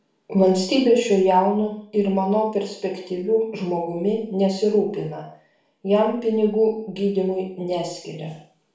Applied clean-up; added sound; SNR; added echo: none; none; none; reverberation time 0.5 s.